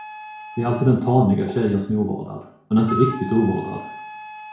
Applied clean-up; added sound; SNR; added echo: none; Wind instrument, woodwind instrument; 14 dB; reverberation time 0.5 s.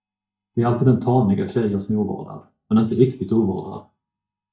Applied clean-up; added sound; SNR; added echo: neural mask model DeepFilterNet 3.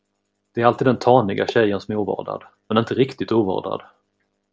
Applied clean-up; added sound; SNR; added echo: none; none; none; none.